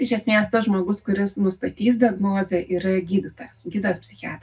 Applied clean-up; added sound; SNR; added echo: none; none; none; reverberation time 0.3 s.